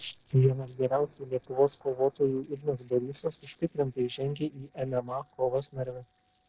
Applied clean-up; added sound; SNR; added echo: neural separator model SepFormer DNS4.